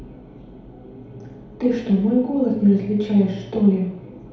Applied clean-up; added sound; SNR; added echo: none; none; none; reverberation time 2.2 s.